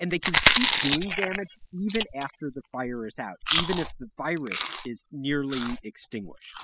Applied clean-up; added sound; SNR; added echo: classical method spectral subtraction.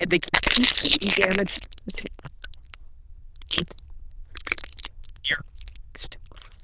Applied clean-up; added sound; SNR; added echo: neural diffusion model UNIVERSE++.